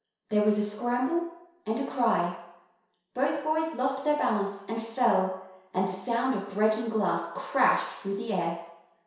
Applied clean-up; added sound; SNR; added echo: none; none; none; reverberation time 0.7 s.